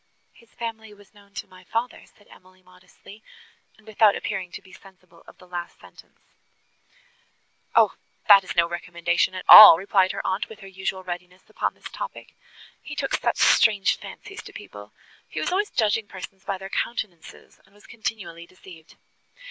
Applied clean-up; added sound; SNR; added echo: none; none; none; none.